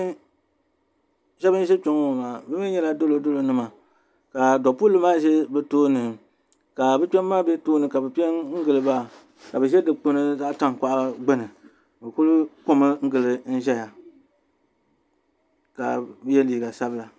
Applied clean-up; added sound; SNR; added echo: none; none; none; none.